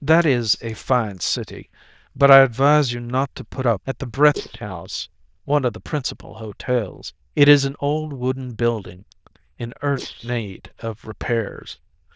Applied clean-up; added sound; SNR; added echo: neural diffusion model UNIVERSE++.